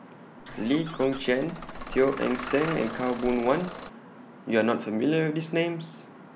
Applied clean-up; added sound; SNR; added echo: none; Engine starting / Bus; 11 dB; none.